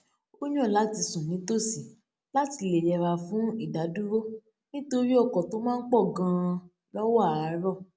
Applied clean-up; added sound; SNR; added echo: none; none; none; none.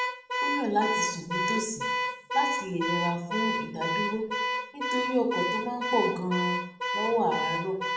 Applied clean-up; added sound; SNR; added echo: none; Alarm / Car; 0 dB; reverberation time 0.6 s.